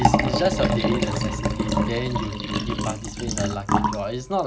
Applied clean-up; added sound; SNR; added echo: none; Liquid; -4 dB; none.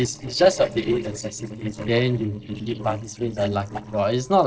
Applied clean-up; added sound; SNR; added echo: neural separator model SepFormer DNS4.